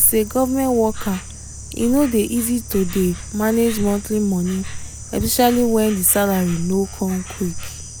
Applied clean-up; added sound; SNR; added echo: none; Insect; 11 dB; none.